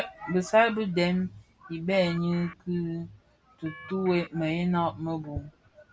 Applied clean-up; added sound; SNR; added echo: none; Telephone; 16 dB; none.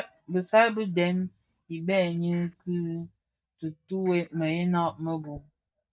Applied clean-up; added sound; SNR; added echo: neural mask model DeepFilterNet 3.